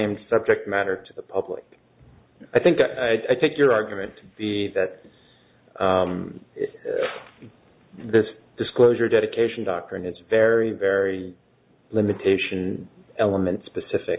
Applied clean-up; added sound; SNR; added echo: none; none; none; none.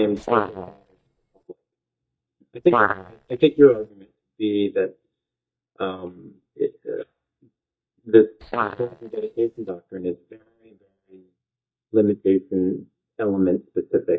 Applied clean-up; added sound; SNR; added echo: neural mask model DeepFilterNet 3.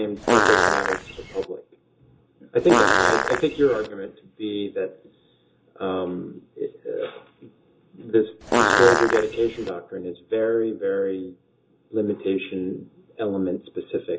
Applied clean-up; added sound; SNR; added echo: none; Fart; -4 dB; reverberation time 0.2 s.